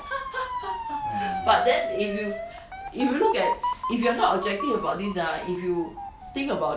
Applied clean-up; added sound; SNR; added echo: none; Motor vehicle (road) / Siren; 5 dB; none.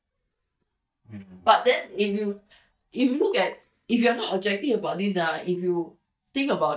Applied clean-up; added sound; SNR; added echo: neural mask model DeepFilterNet 3.